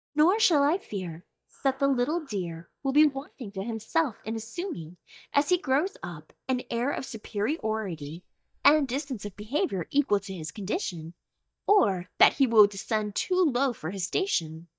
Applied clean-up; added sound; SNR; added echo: neural mask model DeepFilterNet 3.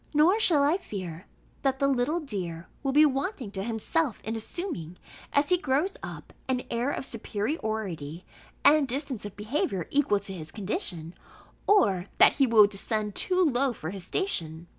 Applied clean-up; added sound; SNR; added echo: none; none; none; none.